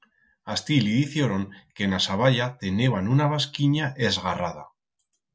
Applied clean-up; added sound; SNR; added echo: none; none; none; none.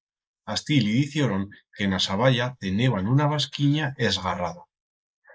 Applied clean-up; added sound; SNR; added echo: neural mask model Resemble Enhance denoiser.